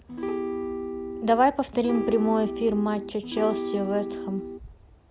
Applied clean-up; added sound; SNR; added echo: none; Acoustic guitar / Strum; 5 dB; none.